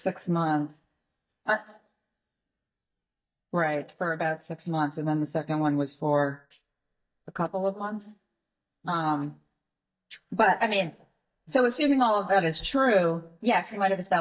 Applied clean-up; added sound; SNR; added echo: neural mask model DeepFilterNet 3.